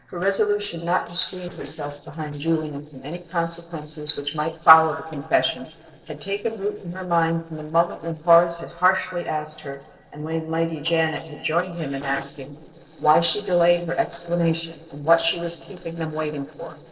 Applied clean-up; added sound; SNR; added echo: neural separator model SepFormer DNS4.